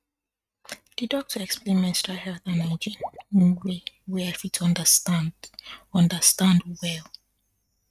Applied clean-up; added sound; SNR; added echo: neural mask model RNNoise.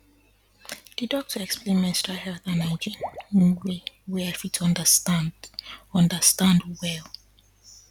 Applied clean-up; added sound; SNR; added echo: none; Water / Liquid; 19 dB; none.